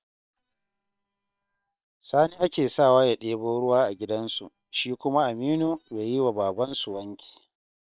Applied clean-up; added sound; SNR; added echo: neural separator model SepFormer WHAM!.